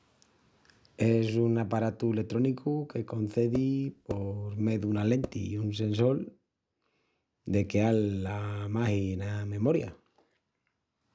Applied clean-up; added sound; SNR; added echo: none; Percussion; 12 dB; none.